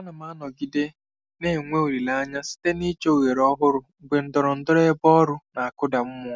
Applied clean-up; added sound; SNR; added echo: none; none; none; none.